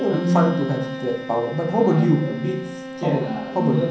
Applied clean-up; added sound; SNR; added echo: none; Bowed string instrument; 11 dB; reverberation time 0.6 s.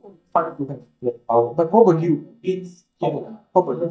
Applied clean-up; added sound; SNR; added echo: neural mask model DeepFilterNet 3.